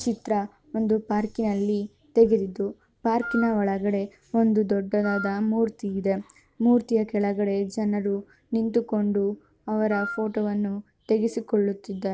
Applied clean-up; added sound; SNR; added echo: none; Wind instrument, woodwind instrument; 10 dB; none.